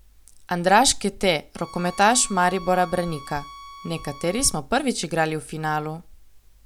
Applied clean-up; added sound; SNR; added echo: none; Bowed string instrument; 18 dB; none.